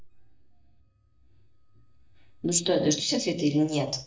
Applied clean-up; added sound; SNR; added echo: neural mask model DeepFilterNet 3.